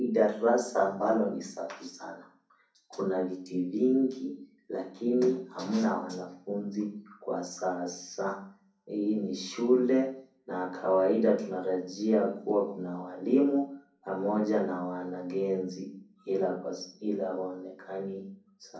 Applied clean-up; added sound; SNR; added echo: none; none; none; reverberation time 0.6 s.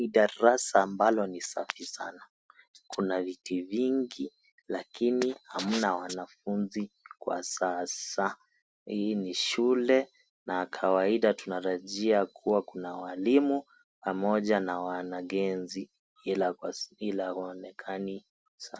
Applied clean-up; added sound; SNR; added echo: none; none; none; none.